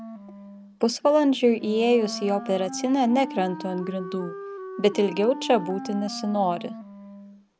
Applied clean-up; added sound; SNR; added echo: none; Wind instrument, woodwind instrument; 13 dB; none.